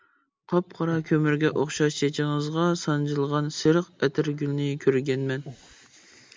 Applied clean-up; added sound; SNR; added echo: none; Breathing; 17 dB; none.